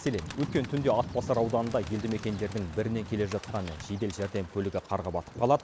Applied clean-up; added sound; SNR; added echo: none; Bird; 18 dB; none.